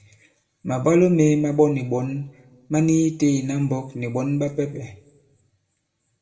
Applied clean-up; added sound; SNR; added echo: none; none; none; reverberation time 0.6 s.